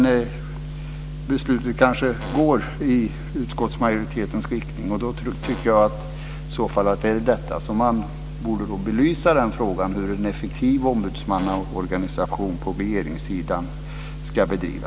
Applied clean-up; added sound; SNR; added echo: none; Fart; 14 dB; none.